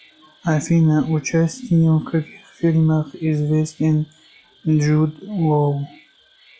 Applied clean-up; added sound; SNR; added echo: classical method log-MMSE.